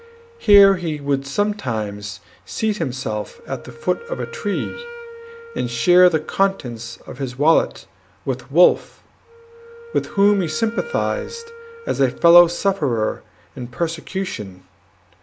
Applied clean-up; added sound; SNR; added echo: none; Wind instrument, woodwind instrument; 19 dB; none.